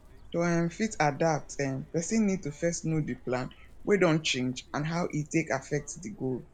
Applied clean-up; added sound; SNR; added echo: none; Chirp, tweet; 19 dB; none.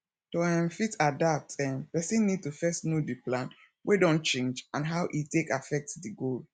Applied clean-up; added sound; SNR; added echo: none; none; none; none.